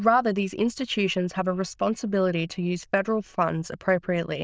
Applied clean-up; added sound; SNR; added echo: neural diffusion model UNIVERSE++.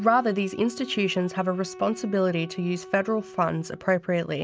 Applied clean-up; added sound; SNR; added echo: none; Wind instrument, woodwind instrument; 18 dB; none.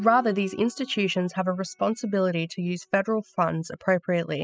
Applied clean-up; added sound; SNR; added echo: classical method spectral subtraction.